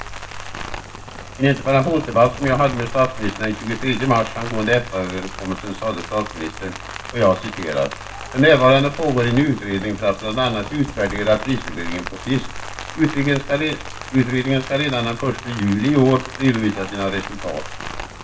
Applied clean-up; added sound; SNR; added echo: none; Rain; 11 dB; reverberation time 0.2 s.